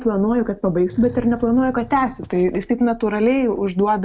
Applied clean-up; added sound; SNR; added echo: none; Animal; 20 dB; none.